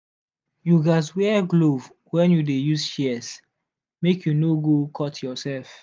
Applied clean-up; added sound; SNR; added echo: none; none; none; none.